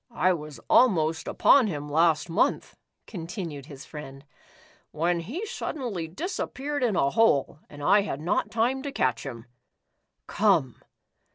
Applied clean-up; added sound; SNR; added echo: none; none; none; none.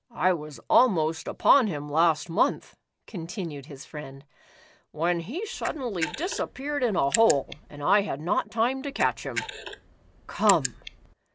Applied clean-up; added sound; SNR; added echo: none; Camera; 10 dB; none.